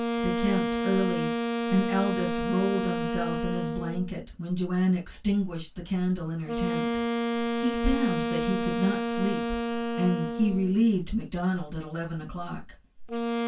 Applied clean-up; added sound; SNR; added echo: none; Wind instrument, woodwind instrument; 2 dB; reverberation time 0.1 s.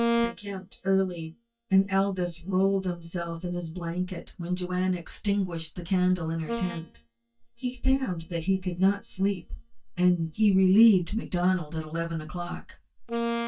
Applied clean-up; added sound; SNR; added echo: neural mask model DeepFilterNet 3.